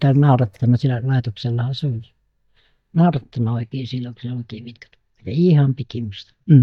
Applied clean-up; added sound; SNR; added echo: neural mask model DeepFilterNet 3.